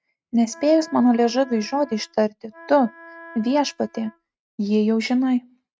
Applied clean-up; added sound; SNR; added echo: neural mask model RNNoise.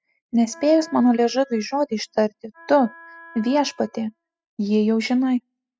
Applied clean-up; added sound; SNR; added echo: classical method spectral subtraction.